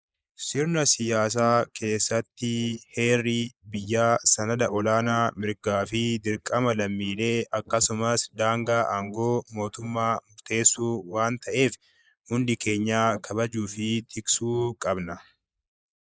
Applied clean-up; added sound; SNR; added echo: neural mask model Resemble Enhance denoiser.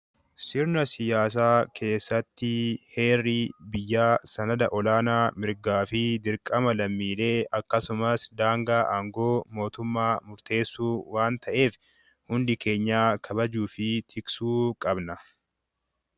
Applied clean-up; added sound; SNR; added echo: none; none; none; none.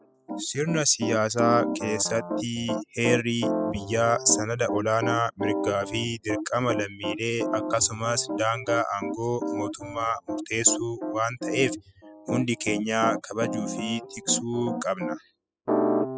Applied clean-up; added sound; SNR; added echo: classical method spectral subtraction.